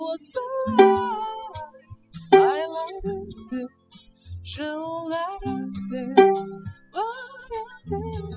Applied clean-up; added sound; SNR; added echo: classical method spectral subtraction.